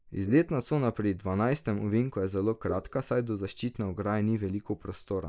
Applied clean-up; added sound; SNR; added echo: neural mask model Resemble Enhance denoiser.